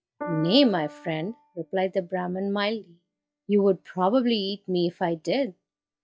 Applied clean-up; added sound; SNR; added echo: classical method log-MMSE.